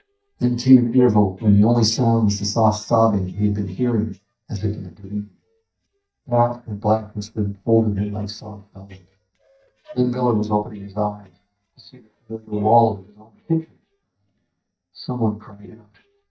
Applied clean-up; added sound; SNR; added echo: neural mask model DeepFilterNet 3.